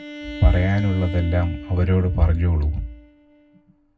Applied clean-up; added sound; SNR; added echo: none; Bowed string instrument; 15 dB; reverberation time 0.3 s.